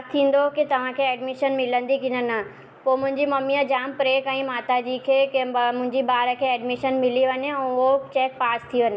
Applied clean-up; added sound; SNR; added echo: none; none; none; none.